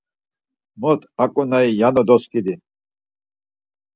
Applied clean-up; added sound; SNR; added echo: none; none; none; none.